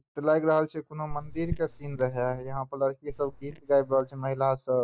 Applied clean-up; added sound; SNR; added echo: neural mask model DeepFilterNet 3.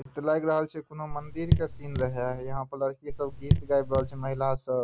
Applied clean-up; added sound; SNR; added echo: none; Raindrop / Drip; 0 dB; none.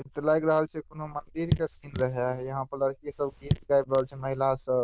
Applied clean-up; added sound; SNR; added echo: neural diffusion model UNIVERSE++.